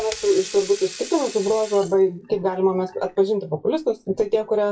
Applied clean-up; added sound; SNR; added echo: classical method WPE with log-MMSE.